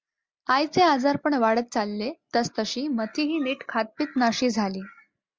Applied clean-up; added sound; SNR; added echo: none; none; none; none.